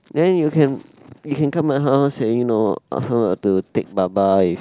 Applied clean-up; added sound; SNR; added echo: none; none; none; none.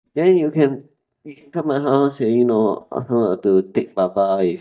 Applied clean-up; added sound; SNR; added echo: neural mask model DeepFilterNet 3.